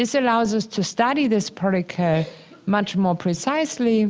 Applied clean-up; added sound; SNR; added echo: none; none; none; none.